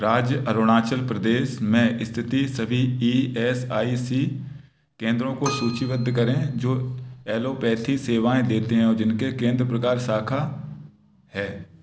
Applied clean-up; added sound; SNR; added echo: none; Keyboard (musical); 16 dB; none.